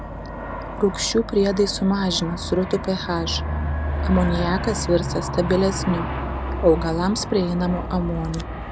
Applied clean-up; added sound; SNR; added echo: none; Aircraft; 5 dB; none.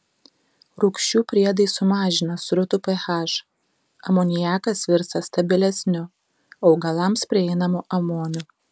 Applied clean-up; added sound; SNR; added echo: none; none; none; none.